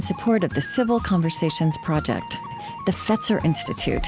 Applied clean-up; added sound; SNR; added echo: none; Crackle; 19 dB; none.